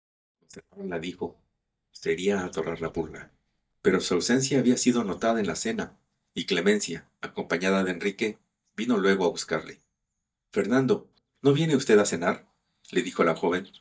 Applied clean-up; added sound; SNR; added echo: neural mask model DeepFilterNet 3.